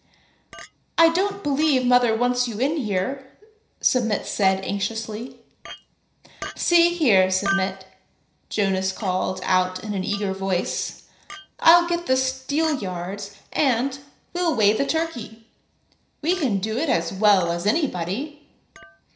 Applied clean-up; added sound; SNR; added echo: none; Chink, clink; 17 dB; reverberation time 0.5 s.